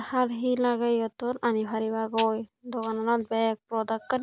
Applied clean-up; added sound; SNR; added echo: none; none; none; none.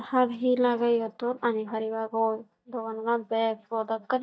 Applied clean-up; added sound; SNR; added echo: neural mask model DeepFilterNet 3.